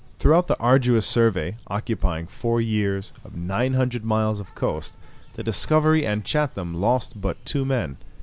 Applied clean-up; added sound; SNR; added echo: none; Insect; 18 dB; none.